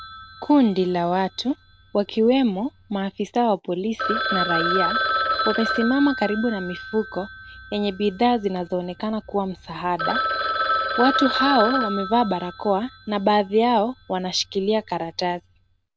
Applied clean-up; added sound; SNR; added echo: none; Telephone; 6 dB; none.